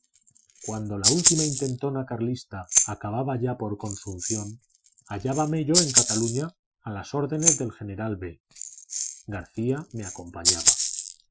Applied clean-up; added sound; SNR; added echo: classical method Wiener filter.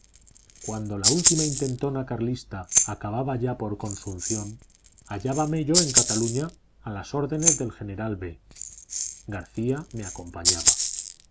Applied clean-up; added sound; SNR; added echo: none; Rattle (instrument); -2 dB; none.